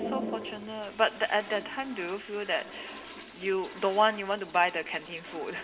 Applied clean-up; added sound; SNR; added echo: none; Toilet flush; 11 dB; reverberation time 1.2 s.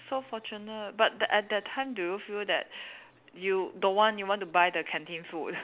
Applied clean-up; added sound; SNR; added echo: none; none; none; none.